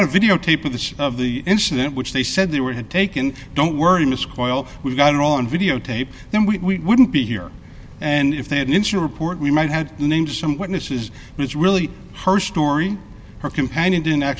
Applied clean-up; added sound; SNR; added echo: none; Fire; 19 dB; none.